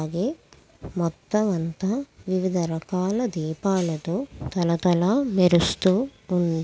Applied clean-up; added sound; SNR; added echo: none; none; none; none.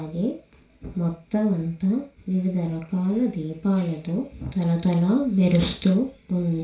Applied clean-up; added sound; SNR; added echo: none; none; none; reverberation time 0.3 s.